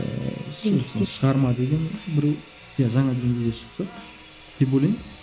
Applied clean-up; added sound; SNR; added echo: none; Sawing; 18 dB; none.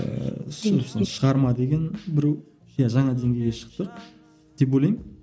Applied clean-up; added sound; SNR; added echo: none; none; none; none.